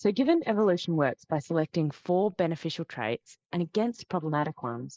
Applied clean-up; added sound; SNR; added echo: neural mask model Resemble Enhance denoiser.